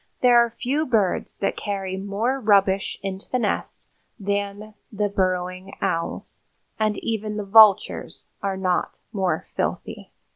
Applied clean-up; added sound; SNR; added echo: none; none; none; none.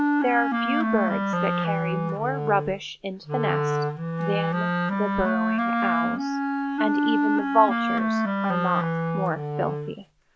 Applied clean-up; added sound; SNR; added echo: none; Wind instrument, woodwind instrument; -4 dB; none.